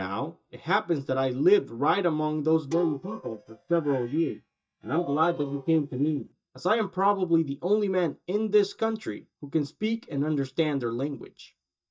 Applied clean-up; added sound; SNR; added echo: neural mask model DeepFilterNet 3.